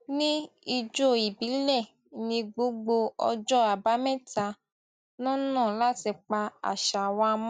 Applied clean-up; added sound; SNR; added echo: none; none; none; none.